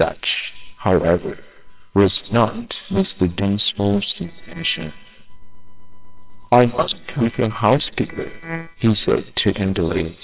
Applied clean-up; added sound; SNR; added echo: neural separator model SepFormer WHAMR!.